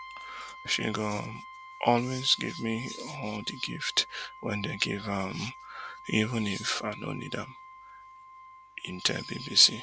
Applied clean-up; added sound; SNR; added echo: none; Brass instrument; 16 dB; none.